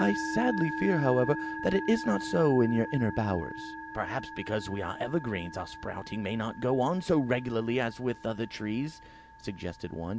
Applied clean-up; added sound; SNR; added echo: none; Musical instrument; 9 dB; none.